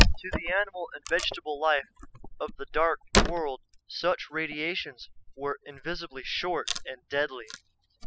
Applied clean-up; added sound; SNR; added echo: classical method spectral subtraction.